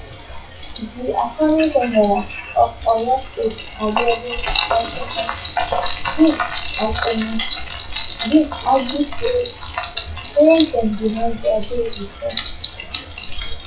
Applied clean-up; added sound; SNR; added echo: classical method WPE with log-MMSE.